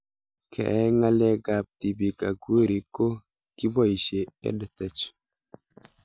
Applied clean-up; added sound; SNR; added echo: none; none; none; none.